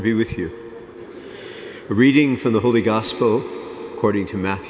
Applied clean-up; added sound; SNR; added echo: none; none; none; none.